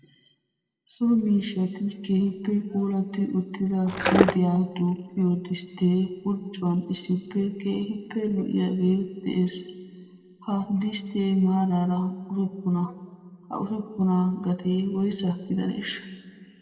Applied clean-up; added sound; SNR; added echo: none; Skateboard; -4 dB; reverberation time 1.6 s.